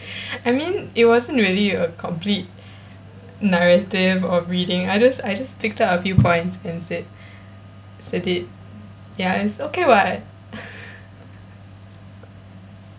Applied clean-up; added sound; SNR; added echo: none; none; none; none.